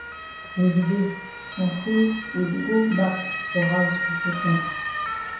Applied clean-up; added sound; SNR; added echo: none; Motor vehicle (road) / Siren; 6 dB; reverberation time 0.7 s.